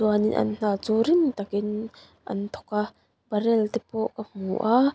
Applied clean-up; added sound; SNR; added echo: none; none; none; none.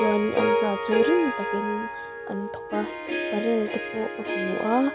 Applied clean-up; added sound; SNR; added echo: none; Harp; 1 dB; none.